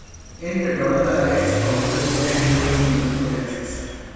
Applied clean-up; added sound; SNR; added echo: none; Accelerating, revving, vroom / Car; 2 dB; reverberation time 2.1 s.